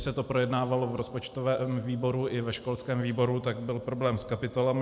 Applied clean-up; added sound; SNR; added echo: none; none; none; none.